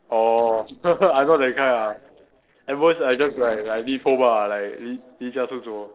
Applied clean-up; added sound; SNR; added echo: neural separator model SepFormer DNS4.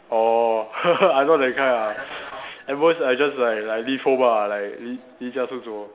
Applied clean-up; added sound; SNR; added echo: none; none; none; none.